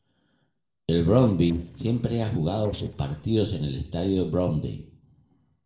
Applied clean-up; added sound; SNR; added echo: neural separator model SepFormer DNS4.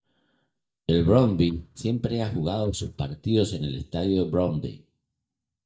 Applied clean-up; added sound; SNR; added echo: neural mask model DeepFilterNet 3.